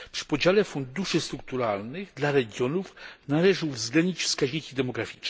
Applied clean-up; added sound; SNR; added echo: none; none; none; none.